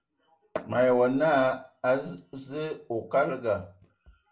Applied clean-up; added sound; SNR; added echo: none; none; none; reverberation time 0.2 s.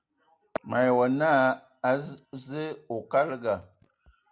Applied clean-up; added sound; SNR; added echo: none; none; none; none.